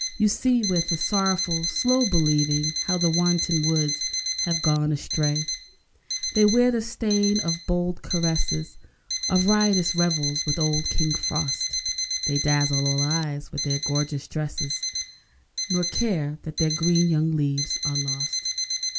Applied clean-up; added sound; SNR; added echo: none; Alarm; 4 dB; none.